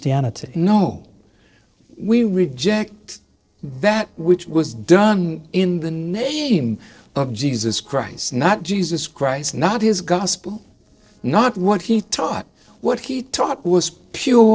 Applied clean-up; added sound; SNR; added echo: neural separator model SepFormer DNS4.